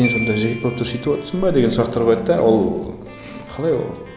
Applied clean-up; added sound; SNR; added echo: none; Glockenspiel; 14 dB; none.